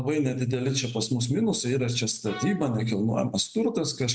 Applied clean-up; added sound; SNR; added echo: none; Bowed string instrument; 13 dB; none.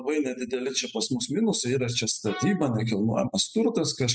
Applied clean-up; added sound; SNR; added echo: classical method spectral subtraction.